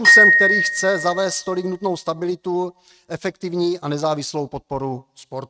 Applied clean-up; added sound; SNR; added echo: neural mask model RNNoise.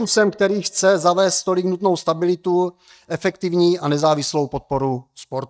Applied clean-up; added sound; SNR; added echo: neural mask model DeepFilterNet 3.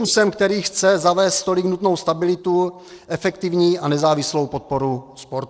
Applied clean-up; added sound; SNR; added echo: neural mask model Resemble Enhance denoiser.